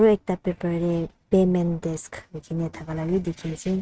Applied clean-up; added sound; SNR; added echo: neural mask model RNNoise.